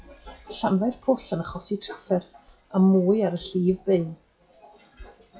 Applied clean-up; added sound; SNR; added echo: classical method log-MMSE.